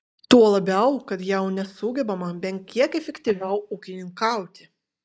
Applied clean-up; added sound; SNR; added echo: neural mask model DeepFilterNet 3.